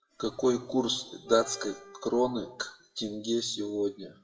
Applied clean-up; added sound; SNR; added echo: classical method WPE with log-MMSE.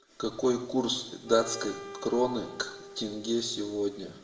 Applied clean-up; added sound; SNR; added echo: none; Wind instrument, woodwind instrument; 16 dB; reverberation time 0.8 s.